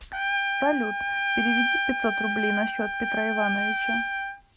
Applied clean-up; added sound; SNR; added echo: none; Trumpet; -3 dB; none.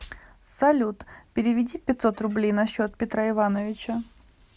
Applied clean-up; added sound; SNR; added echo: none; none; none; none.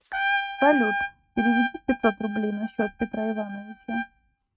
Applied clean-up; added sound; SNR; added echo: neural mask model RNNoise.